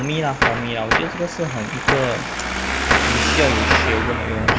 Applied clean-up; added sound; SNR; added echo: none; Traffic noise, roadway noise + Gunshot, gunfire; -4 dB; none.